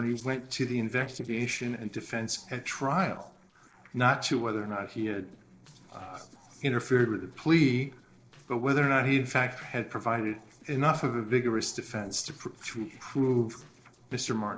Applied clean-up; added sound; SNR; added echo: neural separator model SepFormer DNS4.